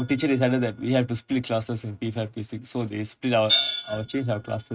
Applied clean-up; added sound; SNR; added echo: neural mask model RNNoise.